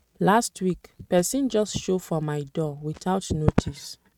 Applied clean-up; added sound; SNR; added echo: neural mask model RNNoise.